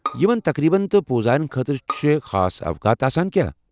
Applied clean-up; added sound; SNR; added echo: none; Bowed string instrument; 17 dB; none.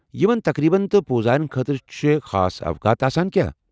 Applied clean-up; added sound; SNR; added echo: none; none; none; none.